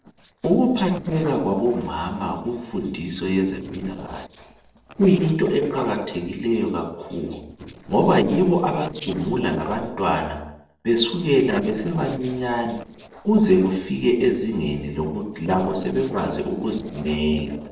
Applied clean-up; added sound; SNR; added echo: neural separator model SepFormer DNS4.